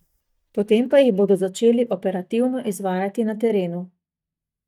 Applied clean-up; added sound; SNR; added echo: neural mask model DeepFilterNet 3.